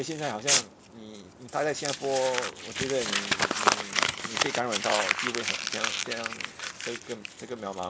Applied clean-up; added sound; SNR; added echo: none; Crumpling, crinkling; -2 dB; none.